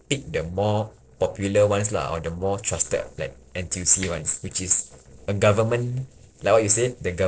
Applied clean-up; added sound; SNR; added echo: neural separator model SepFormer DNS4.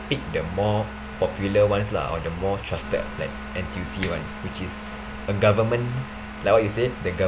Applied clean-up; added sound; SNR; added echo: none; Wind instrument, woodwind instrument; 16 dB; none.